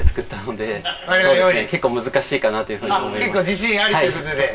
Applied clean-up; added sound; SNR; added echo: none; Bird; 8 dB; reverberation time 0.2 s.